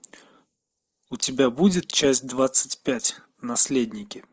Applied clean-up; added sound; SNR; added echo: neural mask model Resemble Enhance denoiser.